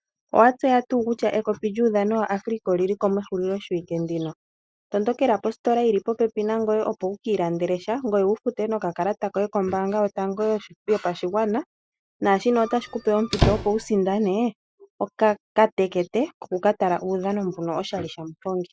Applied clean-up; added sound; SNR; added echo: classical method Wiener filter.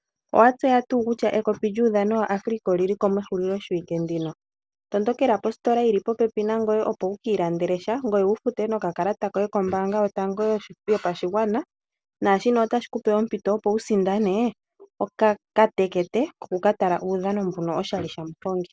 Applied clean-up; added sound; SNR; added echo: none; none; none; none.